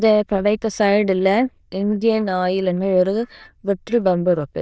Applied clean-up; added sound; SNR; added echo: neural diffusion model UNIVERSE++.